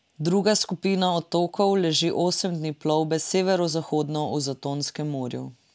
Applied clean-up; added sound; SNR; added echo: none; none; none; none.